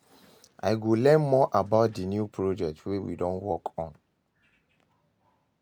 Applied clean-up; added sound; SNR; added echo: none; none; none; none.